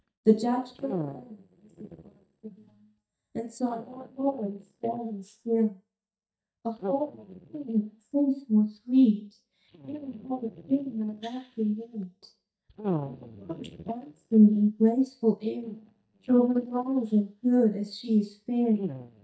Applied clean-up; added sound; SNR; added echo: neural mask model DeepFilterNet 3.